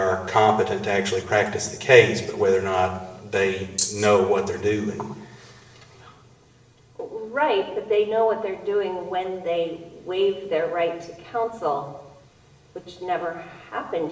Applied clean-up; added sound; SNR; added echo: none; Rattle (instrument); 4 dB; reverberation time 0.8 s.